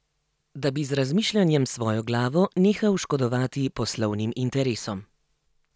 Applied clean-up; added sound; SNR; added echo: none; none; none; none.